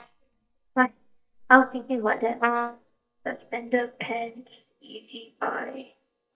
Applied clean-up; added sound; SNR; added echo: neural mask model DeepFilterNet 3.